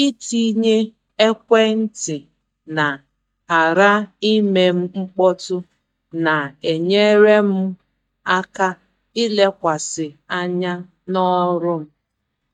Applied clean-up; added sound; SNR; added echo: neural mask model DeepFilterNet 3.